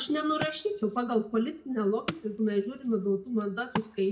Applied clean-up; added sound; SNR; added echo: none; Wood; 13 dB; reverberation time 0.4 s.